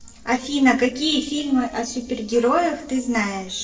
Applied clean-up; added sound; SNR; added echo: neural separator model SepFormer DNS4.